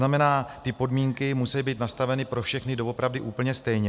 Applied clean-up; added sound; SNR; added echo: none; none; none; none.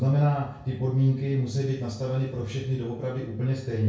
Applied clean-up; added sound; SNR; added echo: none; none; none; reverberation time 0.6 s.